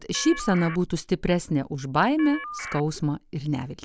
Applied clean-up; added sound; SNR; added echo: none; Telephone; 10 dB; none.